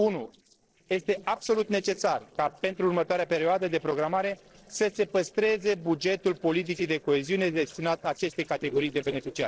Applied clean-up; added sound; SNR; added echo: neural separator model SepFormer DNS4.